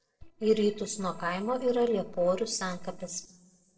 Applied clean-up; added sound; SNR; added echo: neural separator model SepFormer DNS4.